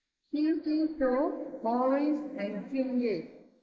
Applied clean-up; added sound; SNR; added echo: neural mask model Resemble Enhance denoiser.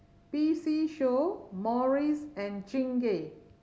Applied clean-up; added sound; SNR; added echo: none; none; none; none.